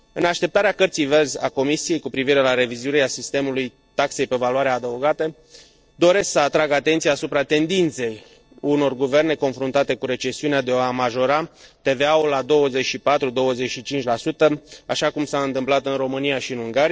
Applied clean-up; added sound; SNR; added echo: neural separator model SepFormer DNS4.